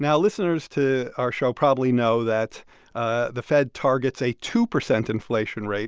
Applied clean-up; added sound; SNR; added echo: none; none; none; none.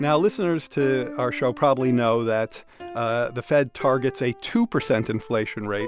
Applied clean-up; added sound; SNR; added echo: none; Piano; 17 dB; none.